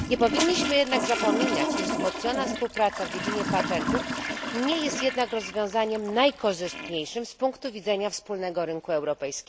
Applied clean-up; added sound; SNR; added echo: none; Toilet flush; 4 dB; none.